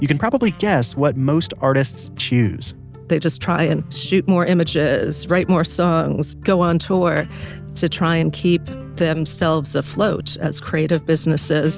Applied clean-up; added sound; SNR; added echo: none; none; none; none.